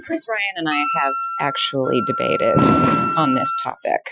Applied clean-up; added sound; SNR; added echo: classical method Wiener filter.